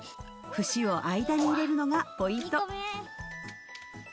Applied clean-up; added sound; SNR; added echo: none; none; none; none.